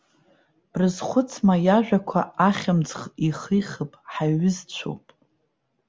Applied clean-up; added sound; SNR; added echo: none; none; none; none.